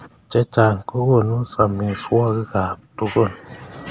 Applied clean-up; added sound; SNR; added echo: none; none; none; none.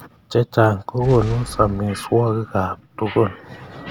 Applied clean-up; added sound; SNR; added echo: none; Boom; 17 dB; none.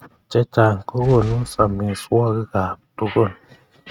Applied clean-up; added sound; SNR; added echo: neural mask model RNNoise.